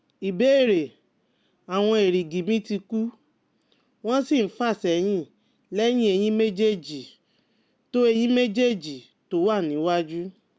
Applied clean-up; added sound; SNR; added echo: none; none; none; none.